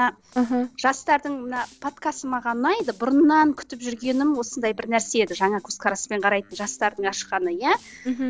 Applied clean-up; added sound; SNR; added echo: neural separator model SepFormer DNS4.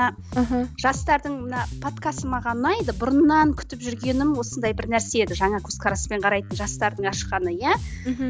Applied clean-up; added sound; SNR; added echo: none; Bass guitar; 10 dB; none.